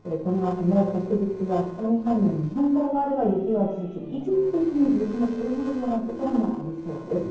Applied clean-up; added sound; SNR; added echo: neural separator model SepFormer DNS4.